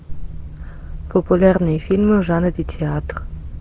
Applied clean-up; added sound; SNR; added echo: none; none; none; none.